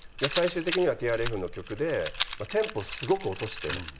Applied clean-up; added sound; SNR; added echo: none; Rattle; 6 dB; none.